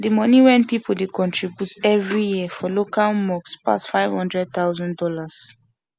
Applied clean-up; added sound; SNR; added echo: none; none; none; none.